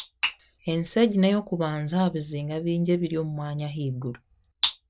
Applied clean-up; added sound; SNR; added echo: none; none; none; none.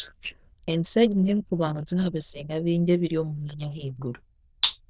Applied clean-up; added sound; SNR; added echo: neural diffusion model UNIVERSE++.